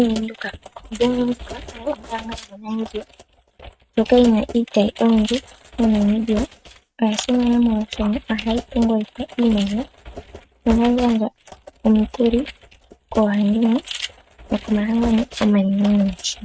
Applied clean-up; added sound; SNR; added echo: neural mask model RNNoise.